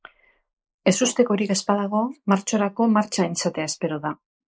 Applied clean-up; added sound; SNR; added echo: neural mask model Resemble Enhance denoiser.